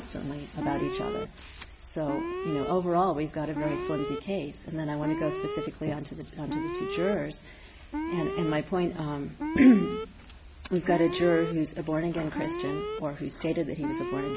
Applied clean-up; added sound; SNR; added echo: none; Alarm; 7 dB; none.